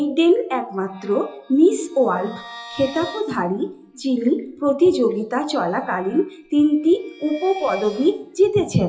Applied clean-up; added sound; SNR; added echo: classical method WPE with log-MMSE.